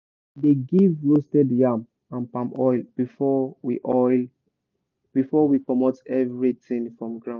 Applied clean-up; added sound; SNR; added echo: none; none; none; none.